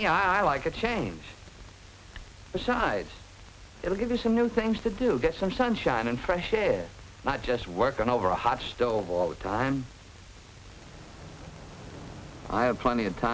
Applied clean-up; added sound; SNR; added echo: none; none; none; none.